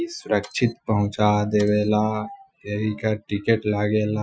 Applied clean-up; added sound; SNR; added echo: classical method Wiener filter.